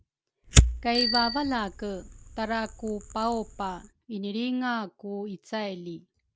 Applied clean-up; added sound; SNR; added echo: none; Fire + Bicycle bell; -3 dB; none.